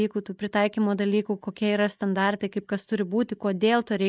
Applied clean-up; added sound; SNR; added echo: neural mask model Resemble Enhance denoiser.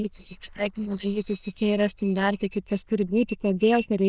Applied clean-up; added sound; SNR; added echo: neural diffusion model UNIVERSE++.